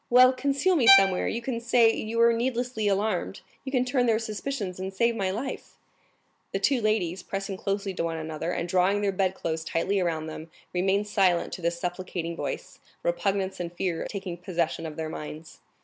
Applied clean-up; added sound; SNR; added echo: none; Bowed string instrument; 0 dB; none.